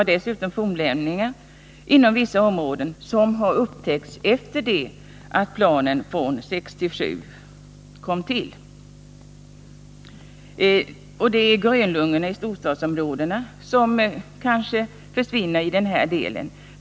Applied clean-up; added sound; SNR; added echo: none; none; none; none.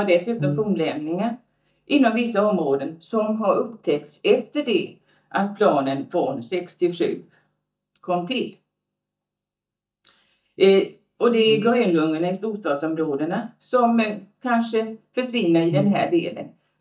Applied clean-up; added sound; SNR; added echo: neural mask model DeepFilterNet 3.